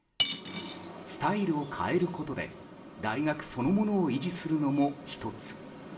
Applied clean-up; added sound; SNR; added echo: none; Cutlery, silverware / Dishes, pots, and pans; 2 dB; reverberation time 0.8 s.